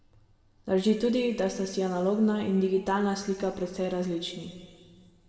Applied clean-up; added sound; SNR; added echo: none; none; none; reverberation time 1.8 s.